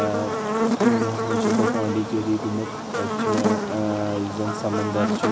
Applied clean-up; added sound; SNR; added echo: none; Buzz; -2 dB; none.